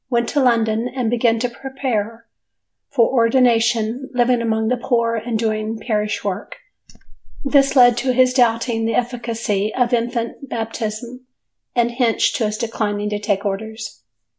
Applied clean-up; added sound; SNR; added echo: none; none; none; none.